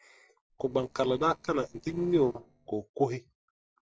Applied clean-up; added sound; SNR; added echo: neural separator model SepFormer DNS4.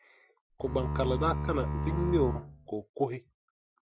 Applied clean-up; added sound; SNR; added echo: none; Bowed string instrument; 0 dB; none.